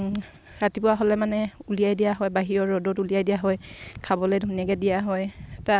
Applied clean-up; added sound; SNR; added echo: none; none; none; none.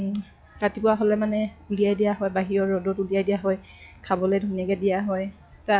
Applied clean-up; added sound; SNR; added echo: classical method log-MMSE.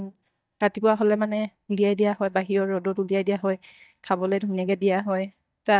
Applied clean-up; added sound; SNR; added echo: neural mask model DeepFilterNet 3.